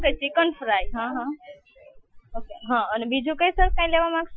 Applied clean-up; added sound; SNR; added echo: classical method Wiener filter.